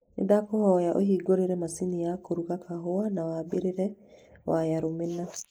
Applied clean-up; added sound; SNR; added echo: neural mask model Resemble Enhance denoiser.